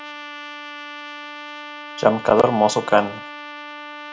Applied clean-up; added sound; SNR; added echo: none; Trumpet; 12 dB; none.